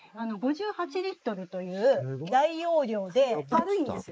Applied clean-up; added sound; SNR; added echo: neural mask model Resemble Enhance denoiser.